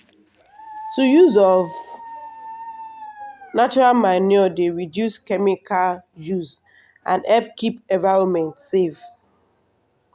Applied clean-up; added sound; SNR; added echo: none; Dog; 16 dB; none.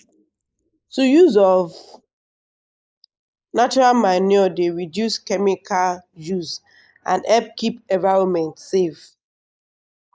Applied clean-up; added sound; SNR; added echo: neural mask model Resemble Enhance denoiser.